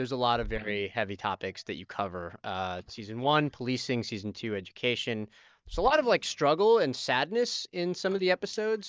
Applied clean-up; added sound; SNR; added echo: neural mask model DeepFilterNet 3.